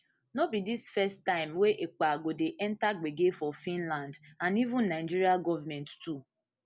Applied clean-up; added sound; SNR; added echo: none; none; none; none.